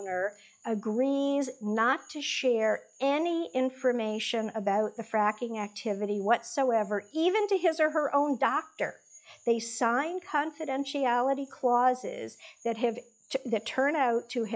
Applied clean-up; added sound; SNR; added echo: classical method log-MMSE.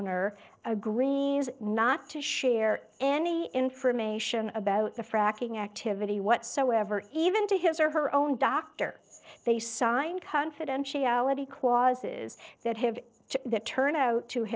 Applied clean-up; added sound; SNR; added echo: neural separator model SepFormer DNS4.